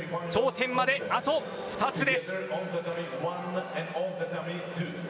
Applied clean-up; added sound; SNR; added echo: none; none; none; none.